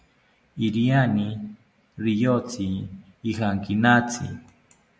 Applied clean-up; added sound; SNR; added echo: none; none; none; none.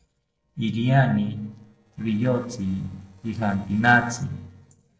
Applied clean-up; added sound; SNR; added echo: neural separator model SepFormer DNS4.